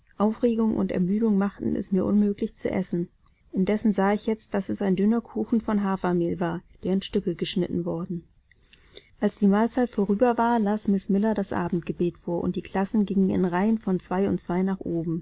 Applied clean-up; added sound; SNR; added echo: none; none; none; none.